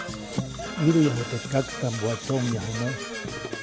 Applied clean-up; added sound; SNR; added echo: none; Brass instrument / Percussion; 7 dB; none.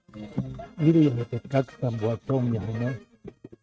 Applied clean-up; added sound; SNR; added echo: neural mask model RNNoise.